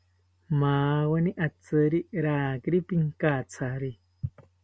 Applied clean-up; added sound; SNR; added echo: none; none; none; none.